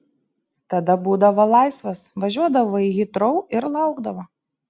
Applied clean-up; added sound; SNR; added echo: none; none; none; none.